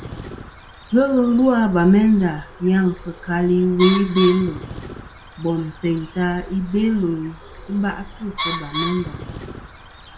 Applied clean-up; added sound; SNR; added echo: none; Bird; 13 dB; reverberation time 0.2 s.